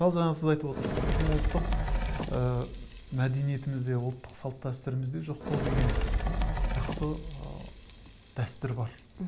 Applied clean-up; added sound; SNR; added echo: none; Fire; 1 dB; none.